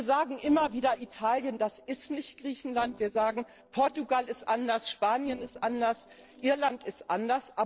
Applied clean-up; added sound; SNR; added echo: neural separator model SepFormer DNS4.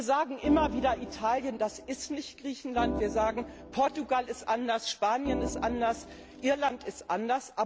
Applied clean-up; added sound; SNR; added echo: none; Organ; 8 dB; none.